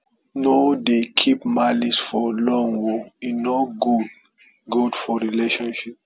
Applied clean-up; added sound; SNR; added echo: none; none; none; none.